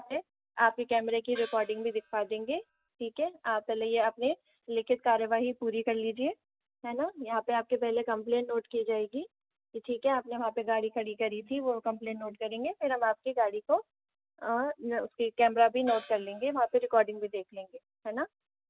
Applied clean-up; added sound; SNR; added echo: none; Gong; 19 dB; none.